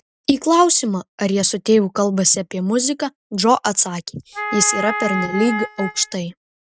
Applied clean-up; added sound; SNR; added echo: neural mask model RNNoise.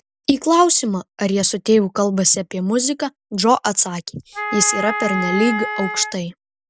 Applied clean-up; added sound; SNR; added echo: none; Wind instrument, woodwind instrument; 6 dB; none.